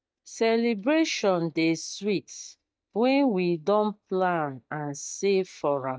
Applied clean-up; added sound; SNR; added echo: neural mask model DeepFilterNet 3.